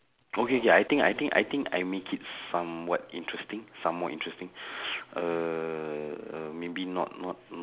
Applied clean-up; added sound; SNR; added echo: none; none; none; none.